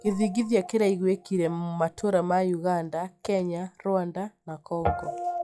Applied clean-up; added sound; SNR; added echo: classical method log-MMSE.